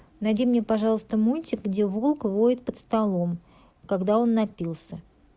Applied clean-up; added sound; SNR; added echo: none; none; none; none.